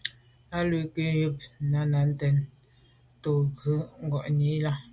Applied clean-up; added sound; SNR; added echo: none; none; none; none.